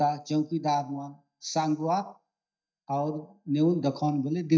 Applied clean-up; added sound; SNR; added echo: neural mask model DeepFilterNet 3.